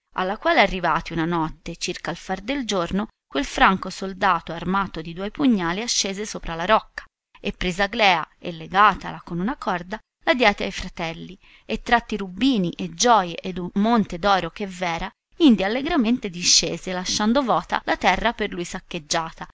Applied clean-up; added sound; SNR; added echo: none; none; none; none.